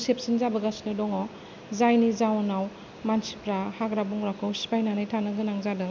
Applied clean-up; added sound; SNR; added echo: none; none; none; none.